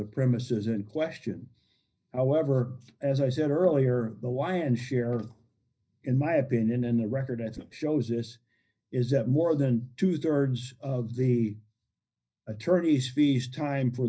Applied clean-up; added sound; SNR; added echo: neural mask model DeepFilterNet 3.